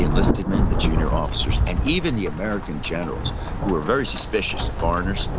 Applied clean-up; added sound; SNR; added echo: none; Rain / Thunderstorm; -2 dB; none.